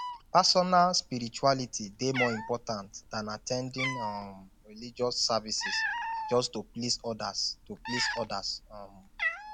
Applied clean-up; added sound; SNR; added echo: none; Cat; 8 dB; none.